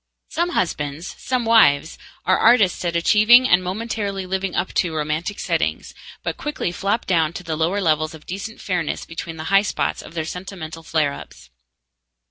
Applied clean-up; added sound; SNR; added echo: none; none; none; none.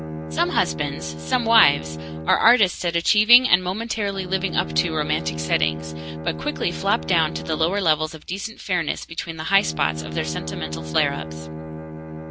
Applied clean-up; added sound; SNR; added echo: none; Bowed string instrument; 9 dB; none.